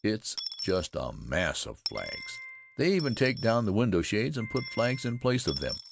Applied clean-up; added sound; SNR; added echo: none; Coin (dropping) / Dishes, pots, and pans + Piano; 13 dB; none.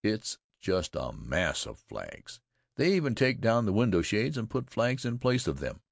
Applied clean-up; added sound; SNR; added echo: none; none; none; none.